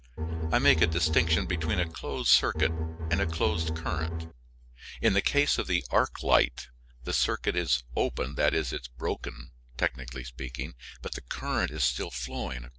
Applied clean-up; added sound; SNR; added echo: none; Bowed string instrument; 1 dB; none.